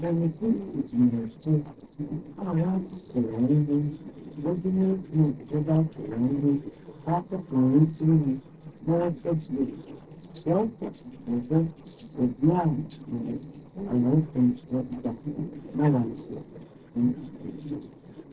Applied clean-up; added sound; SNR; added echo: neural separator model SepFormer DNS4.